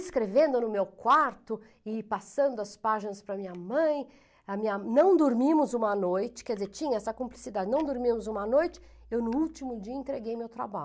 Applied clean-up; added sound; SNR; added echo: none; none; none; none.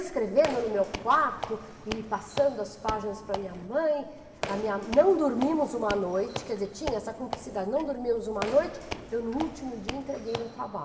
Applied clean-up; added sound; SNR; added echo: none; Squeak / Walk, footsteps; 11 dB; reverberation time 2.2 s.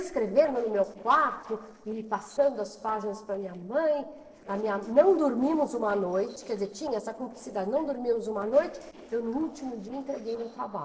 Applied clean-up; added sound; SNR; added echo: neural separator model SepFormer DNS4.